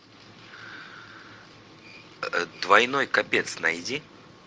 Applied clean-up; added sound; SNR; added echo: none; none; none; none.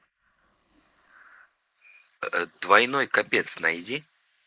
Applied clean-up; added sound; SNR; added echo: neural mask model Resemble Enhance denoiser.